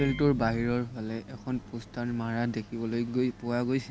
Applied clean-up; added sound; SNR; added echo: none; Microwave oven; 14 dB; none.